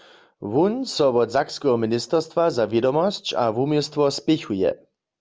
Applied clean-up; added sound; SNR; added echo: none; none; none; none.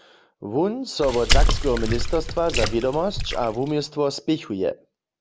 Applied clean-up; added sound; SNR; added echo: none; Water / Splash, splatter; -2 dB; none.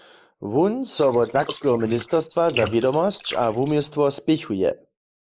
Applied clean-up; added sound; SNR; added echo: neural mask model Resemble Enhance denoiser.